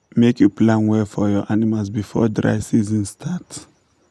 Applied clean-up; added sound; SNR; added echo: none; none; none; none.